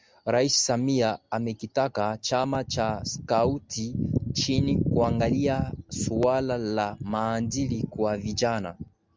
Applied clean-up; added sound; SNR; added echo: none; none; none; none.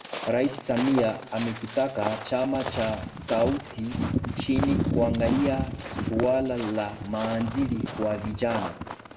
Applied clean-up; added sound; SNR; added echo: none; Walk, footsteps; 10 dB; reverberation time 1.1 s.